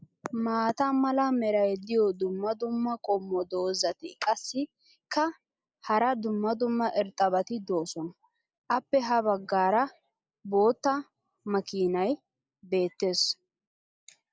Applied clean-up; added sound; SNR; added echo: neural mask model Resemble Enhance denoiser.